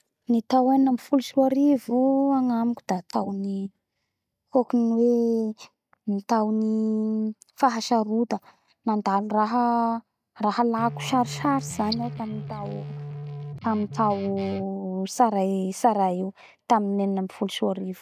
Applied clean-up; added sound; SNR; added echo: none; Guitar; 12 dB; none.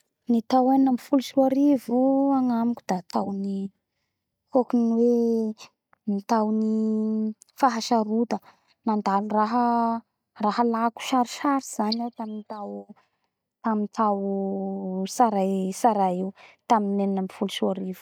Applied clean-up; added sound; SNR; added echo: none; none; none; none.